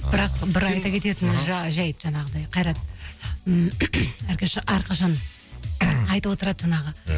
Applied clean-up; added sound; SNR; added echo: none; none; none; none.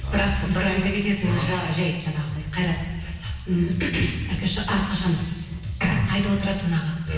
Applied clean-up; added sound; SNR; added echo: none; none; none; reverberation time 1.2 s.